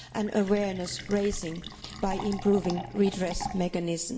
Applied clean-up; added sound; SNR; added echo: none; Fill (with liquid); 12 dB; reverberation time 1.2 s.